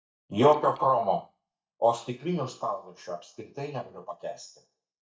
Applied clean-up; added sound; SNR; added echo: neural mask model DeepFilterNet 3.